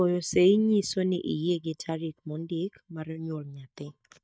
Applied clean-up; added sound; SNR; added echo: neural mask model DeepFilterNet 3.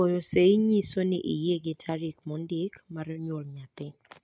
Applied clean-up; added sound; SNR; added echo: none; none; none; none.